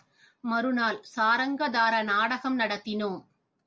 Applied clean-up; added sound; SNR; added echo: none; none; none; none.